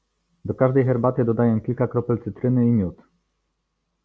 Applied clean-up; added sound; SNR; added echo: none; none; none; none.